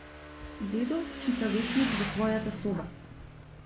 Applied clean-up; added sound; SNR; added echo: none; Motorcycle / Engine; 5 dB; none.